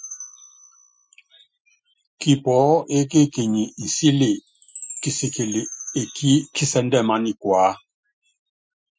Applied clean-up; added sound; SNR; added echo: classical method Wiener filter.